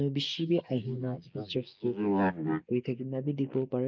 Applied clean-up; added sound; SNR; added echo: neural mask model Resemble Enhance denoiser.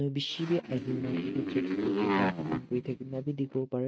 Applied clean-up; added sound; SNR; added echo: neural mask model RNNoise.